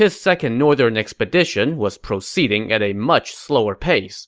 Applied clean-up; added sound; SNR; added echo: none; none; none; none.